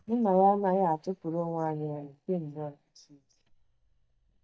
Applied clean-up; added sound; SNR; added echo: neural mask model DeepFilterNet 3.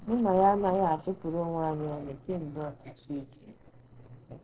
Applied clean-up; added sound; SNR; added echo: neural separator model SepFormer DNS4.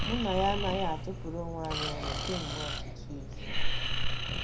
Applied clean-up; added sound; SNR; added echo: none; Breathing; -4 dB; reverberation time 0.4 s.